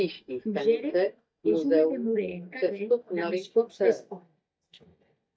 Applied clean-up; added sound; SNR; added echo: neural mask model DeepFilterNet 3.